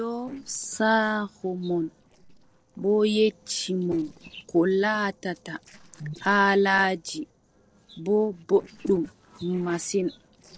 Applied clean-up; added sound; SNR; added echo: neural separator model SepFormer DNS4.